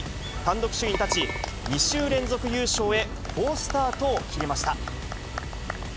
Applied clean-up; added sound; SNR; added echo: none; Drill; 19 dB; none.